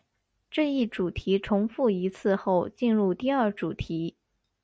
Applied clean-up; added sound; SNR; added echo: none; none; none; none.